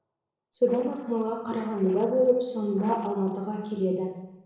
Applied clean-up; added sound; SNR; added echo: neural separator model SepFormer DNS4.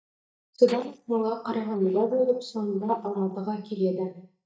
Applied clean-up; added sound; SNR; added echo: neural mask model DeepFilterNet 3.